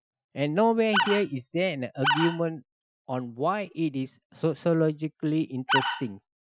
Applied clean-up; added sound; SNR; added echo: classical method Wiener filter.